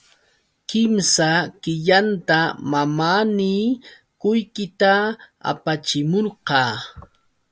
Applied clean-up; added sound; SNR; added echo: none; none; none; none.